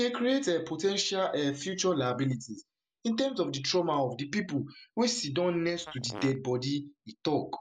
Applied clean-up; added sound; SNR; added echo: none; Fart; 16 dB; none.